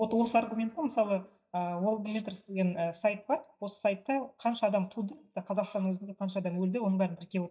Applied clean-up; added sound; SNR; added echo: neural mask model DeepFilterNet 3.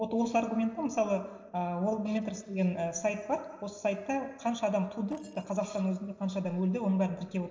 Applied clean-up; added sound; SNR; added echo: neural separator model SepFormer DNS4.